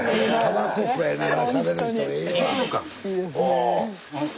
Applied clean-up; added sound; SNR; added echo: none; Gong; 14 dB; none.